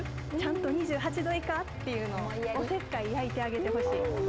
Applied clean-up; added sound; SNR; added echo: none; Idling + Telephone; 8 dB; none.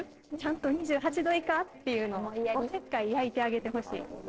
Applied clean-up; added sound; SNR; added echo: neural separator model SepFormer DNS4.